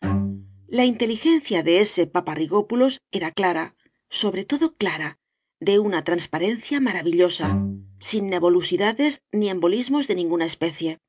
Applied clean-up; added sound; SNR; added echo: none; Bowed string instrument; 8 dB; none.